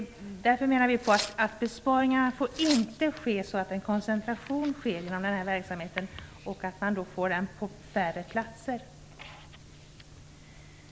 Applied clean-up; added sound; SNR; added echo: none; Tearing; 10 dB; none.